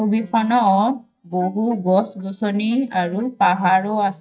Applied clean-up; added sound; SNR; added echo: neural mask model DeepFilterNet 3.